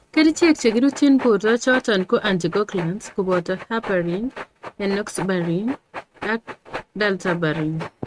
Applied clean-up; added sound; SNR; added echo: neural mask model RNNoise.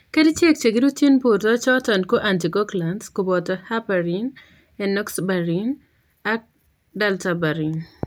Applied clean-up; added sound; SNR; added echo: none; none; none; none.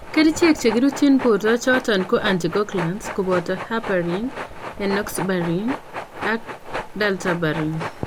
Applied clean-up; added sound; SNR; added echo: none; Train; 10 dB; none.